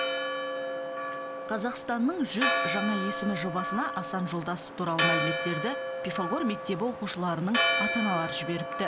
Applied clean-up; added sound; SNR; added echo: none; Church bell; 0 dB; none.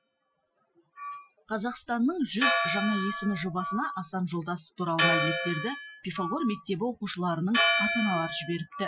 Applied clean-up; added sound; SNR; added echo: classical method Wiener filter.